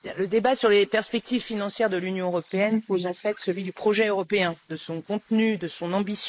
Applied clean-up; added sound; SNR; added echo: neural mask model Resemble Enhance denoiser.